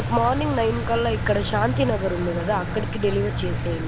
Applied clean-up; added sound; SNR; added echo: none; Engine; 2 dB; none.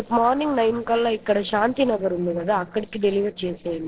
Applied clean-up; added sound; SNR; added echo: neural separator model SepFormer DNS4.